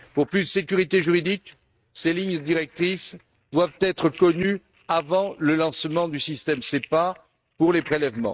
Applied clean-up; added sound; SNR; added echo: neural mask model RNNoise.